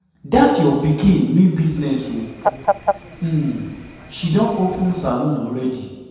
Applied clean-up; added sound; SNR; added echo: none; Fowl; 7 dB; reverberation time 1.1 s.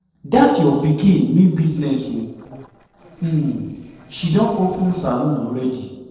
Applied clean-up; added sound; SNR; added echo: neural separator model SepFormer DNS4.